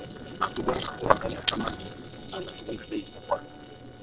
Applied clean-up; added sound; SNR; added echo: neural separator model SepFormer DNS4.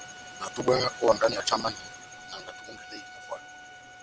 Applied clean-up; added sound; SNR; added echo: none; Bowed string instrument; 16 dB; none.